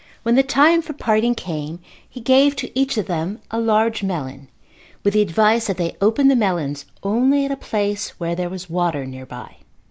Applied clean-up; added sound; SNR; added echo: none; none; none; none.